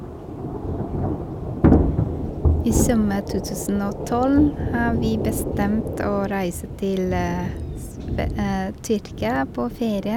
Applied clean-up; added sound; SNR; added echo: none; Thunder / Rain; 0 dB; none.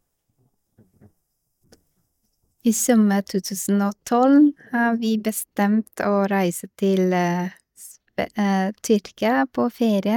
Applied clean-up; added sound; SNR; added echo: neural mask model DeepFilterNet 3.